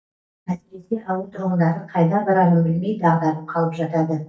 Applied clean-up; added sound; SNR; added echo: neural mask model DeepFilterNet 3.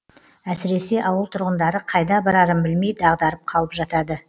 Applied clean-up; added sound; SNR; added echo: none; none; none; none.